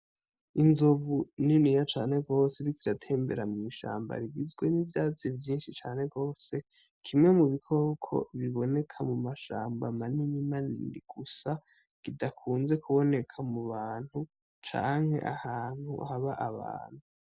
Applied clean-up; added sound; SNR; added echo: none; none; none; none.